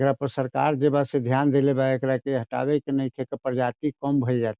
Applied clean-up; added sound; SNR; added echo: none; none; none; none.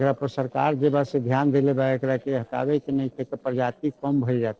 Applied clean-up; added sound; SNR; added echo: neural separator model SepFormer DNS4.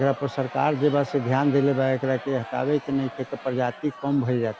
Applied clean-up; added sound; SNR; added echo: none; Crowd; 16 dB; none.